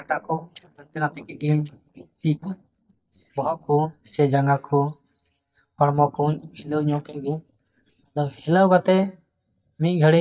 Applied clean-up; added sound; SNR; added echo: neural mask model DeepFilterNet 3.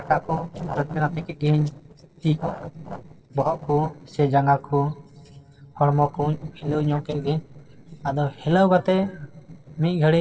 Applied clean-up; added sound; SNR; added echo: neural separator model SepFormer DNS4.